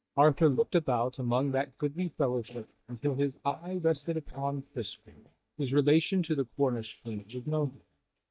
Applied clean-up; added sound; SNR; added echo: neural mask model DeepFilterNet 3.